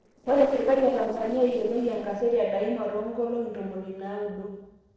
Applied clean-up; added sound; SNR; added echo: neural separator model SepFormer DNS4.